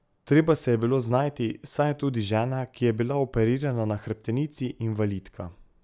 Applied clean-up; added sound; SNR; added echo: none; none; none; none.